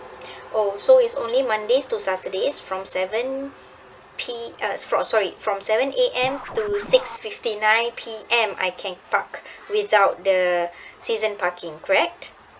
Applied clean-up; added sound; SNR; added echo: none; Scratching (performance technique); 17 dB; none.